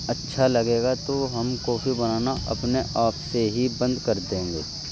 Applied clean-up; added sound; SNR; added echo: none; Thump, thud; 13 dB; none.